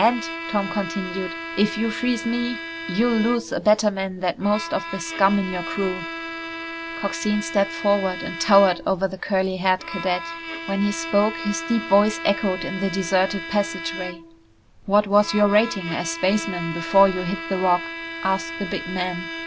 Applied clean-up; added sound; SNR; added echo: none; Bowed string instrument; 10 dB; none.